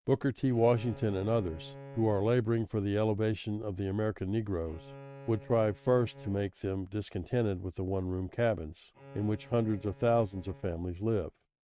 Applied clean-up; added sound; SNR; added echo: neural mask model RNNoise.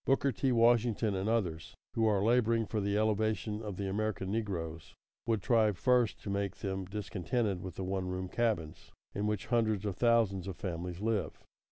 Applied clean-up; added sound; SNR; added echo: none; none; none; none.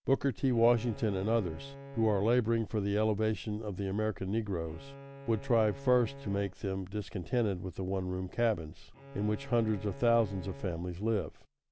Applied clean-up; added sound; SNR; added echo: none; Bowed string instrument; 18 dB; none.